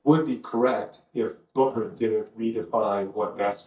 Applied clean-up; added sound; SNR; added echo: neural mask model DeepFilterNet 3.